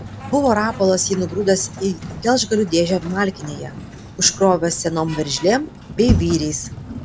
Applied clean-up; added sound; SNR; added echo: none; Sliding door; 9 dB; none.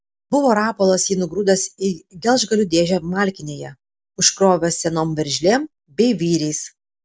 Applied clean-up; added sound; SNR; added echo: none; none; none; none.